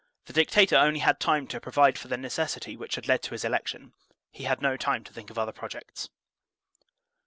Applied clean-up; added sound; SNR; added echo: none; none; none; none.